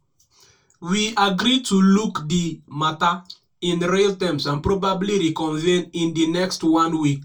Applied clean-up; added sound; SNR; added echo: none; none; none; reverberation time 0.2 s.